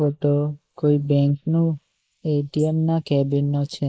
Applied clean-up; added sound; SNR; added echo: neural mask model Resemble Enhance denoiser.